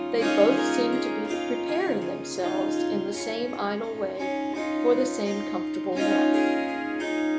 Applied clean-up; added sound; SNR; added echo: none; Harp; -2 dB; none.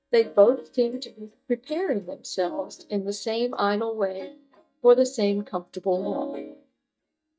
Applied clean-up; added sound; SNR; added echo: neural mask model DeepFilterNet 3.